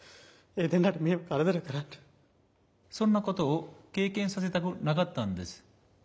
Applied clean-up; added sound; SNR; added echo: none; none; none; none.